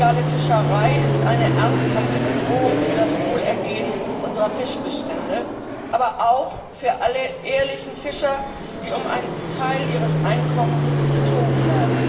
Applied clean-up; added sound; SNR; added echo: none; Fixed-wing aircraft, airplane; -2 dB; reverberation time 1.3 s.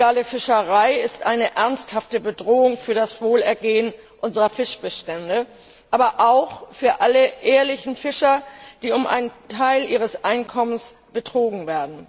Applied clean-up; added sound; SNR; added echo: none; none; none; none.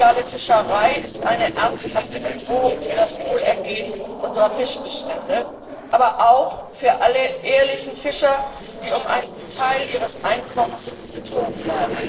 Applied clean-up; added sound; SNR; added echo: neural separator model SepFormer DNS4.